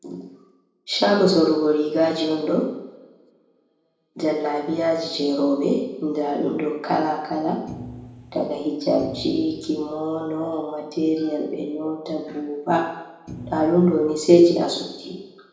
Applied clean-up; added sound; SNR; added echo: none; Thump, thud; 16 dB; reverberation time 0.8 s.